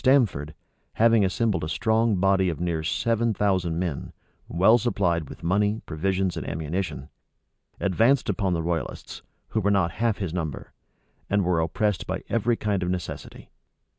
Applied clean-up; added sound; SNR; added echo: none; none; none; none.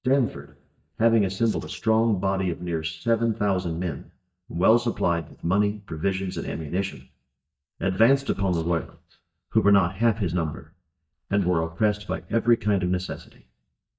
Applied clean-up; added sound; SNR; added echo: neural mask model DeepFilterNet 3.